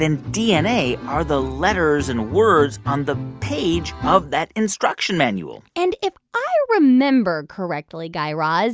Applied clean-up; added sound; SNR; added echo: none; none; none; none.